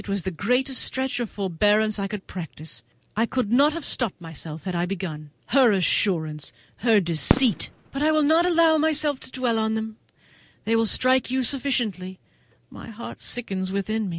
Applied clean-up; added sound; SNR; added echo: none; Fireworks; 6 dB; none.